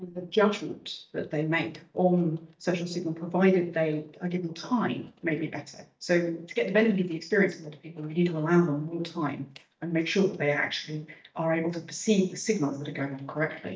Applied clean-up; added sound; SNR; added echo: neural mask model DeepFilterNet 3.